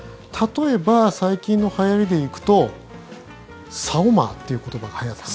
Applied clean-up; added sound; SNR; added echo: none; none; none; none.